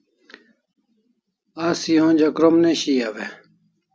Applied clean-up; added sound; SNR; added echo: none; none; none; none.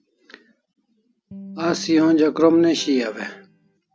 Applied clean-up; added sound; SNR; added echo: none; Electric guitar; 19 dB; none.